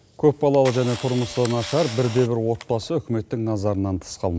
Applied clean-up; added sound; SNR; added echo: none; Camera; 14 dB; none.